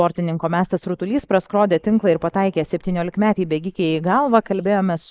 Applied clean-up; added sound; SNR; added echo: neural mask model Resemble Enhance denoiser.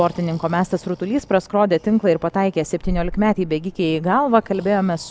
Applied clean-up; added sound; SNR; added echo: none; Breathing; 15 dB; none.